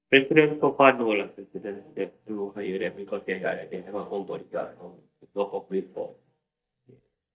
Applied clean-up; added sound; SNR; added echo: neural mask model DeepFilterNet 3.